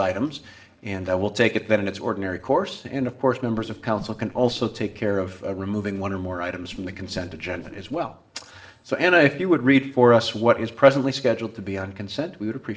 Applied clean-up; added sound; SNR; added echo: neural separator model SepFormer DNS4.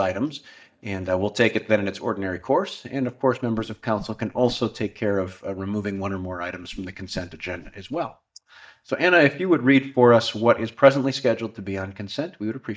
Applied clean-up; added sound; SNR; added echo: neural mask model DeepFilterNet 3.